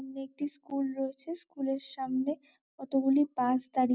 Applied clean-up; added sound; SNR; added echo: none; none; none; none.